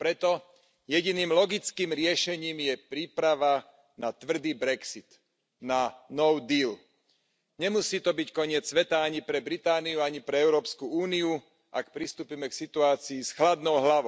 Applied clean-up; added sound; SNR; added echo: none; none; none; none.